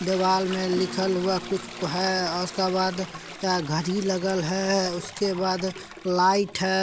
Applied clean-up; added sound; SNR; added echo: none; Toilet flush + Acoustic guitar / Strum; 14 dB; none.